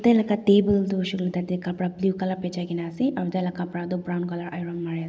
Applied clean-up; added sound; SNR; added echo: none; none; none; none.